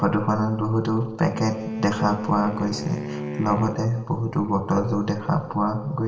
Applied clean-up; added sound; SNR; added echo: none; Wind instrument, woodwind instrument; 10 dB; reverberation time 1.2 s.